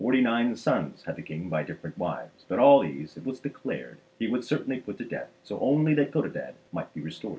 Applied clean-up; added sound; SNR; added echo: none; none; none; none.